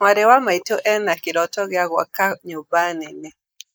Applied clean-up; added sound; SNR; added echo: neural mask model Resemble Enhance denoiser.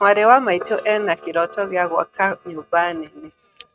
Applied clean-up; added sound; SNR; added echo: neural mask model RNNoise.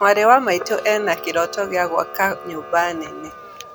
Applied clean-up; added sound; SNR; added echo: none; Wind instrument, woodwind instrument + Camera; 15 dB; none.